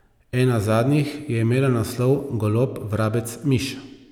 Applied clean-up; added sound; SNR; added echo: none; none; none; none.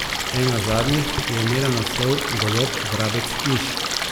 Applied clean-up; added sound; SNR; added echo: none; Stream; 1 dB; none.